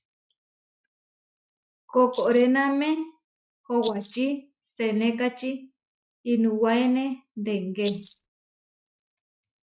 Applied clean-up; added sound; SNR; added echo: neural mask model RNNoise.